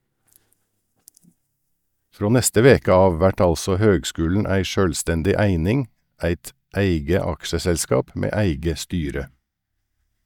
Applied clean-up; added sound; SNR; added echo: neural mask model DeepFilterNet 3.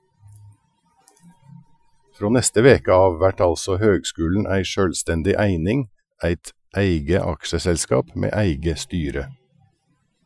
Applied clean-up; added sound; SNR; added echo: classical method Wiener filter.